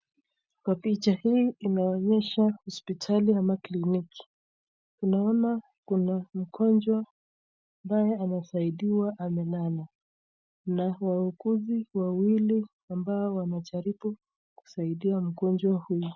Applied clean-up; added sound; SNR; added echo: none; none; none; none.